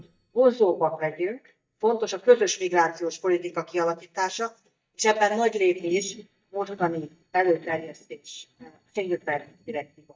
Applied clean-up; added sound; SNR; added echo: neural mask model DeepFilterNet 3.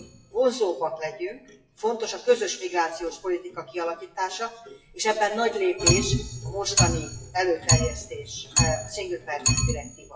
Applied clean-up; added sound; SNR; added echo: classical method WPE with log-MMSE.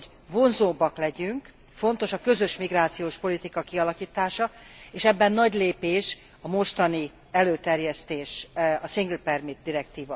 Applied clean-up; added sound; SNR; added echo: none; none; none; none.